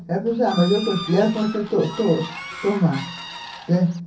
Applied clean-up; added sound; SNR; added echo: none; Bird / Fowl; 13 dB; reverberation time 0.3 s.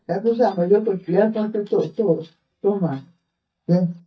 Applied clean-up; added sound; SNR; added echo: neural mask model DeepFilterNet 3.